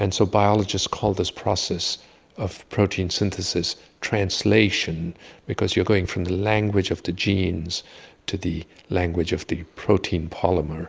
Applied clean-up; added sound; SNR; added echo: none; none; none; none.